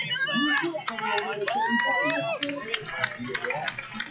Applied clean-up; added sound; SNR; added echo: classical method WPE with log-MMSE.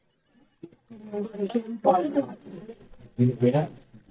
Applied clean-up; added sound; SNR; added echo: neural mask model DeepFilterNet 3.